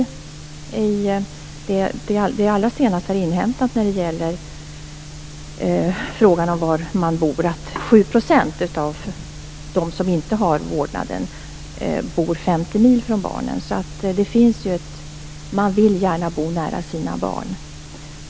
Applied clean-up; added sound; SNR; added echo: none; none; none; none.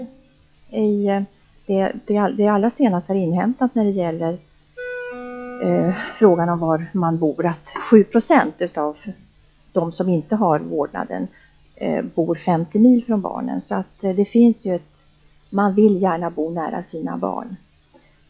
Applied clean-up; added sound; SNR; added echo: classical method log-MMSE.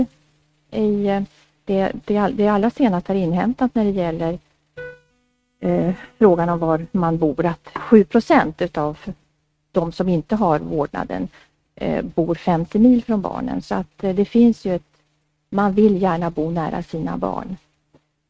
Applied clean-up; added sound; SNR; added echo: neural mask model RNNoise.